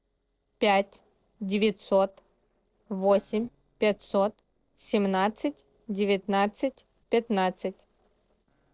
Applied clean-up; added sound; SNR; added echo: neural separator model SepFormer DNS4.